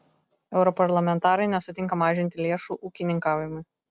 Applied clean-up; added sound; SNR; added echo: none; none; none; none.